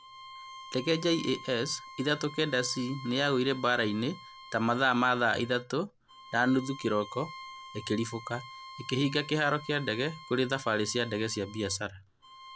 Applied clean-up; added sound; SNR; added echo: none; Bowed string instrument; 16 dB; none.